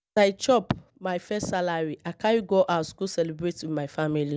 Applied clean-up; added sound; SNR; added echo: none; none; none; none.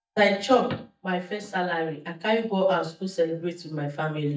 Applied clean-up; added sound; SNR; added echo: neural mask model DeepFilterNet 3.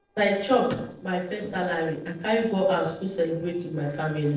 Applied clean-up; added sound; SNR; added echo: neural separator model SepFormer DNS4.